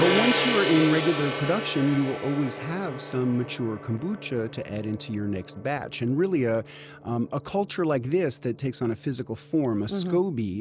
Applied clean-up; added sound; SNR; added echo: none; Gong; 7 dB; none.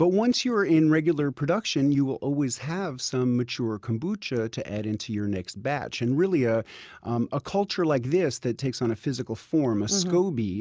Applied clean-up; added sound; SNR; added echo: none; none; none; none.